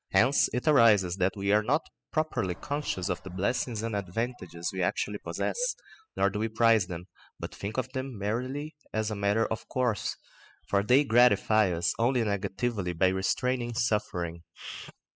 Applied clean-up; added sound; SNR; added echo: classical method spectral subtraction.